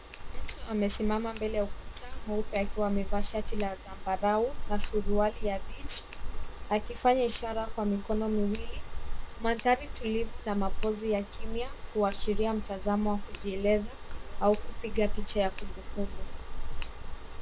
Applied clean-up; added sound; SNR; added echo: neural separator model SepFormer WHAM!.